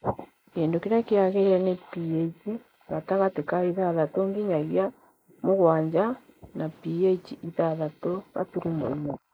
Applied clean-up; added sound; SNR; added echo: neural mask model Resemble Enhance denoiser.